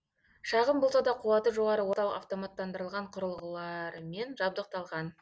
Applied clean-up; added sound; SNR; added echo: none; none; none; none.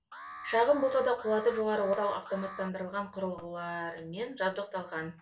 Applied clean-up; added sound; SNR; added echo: none; Alarm; 15 dB; reverberation time 0.3 s.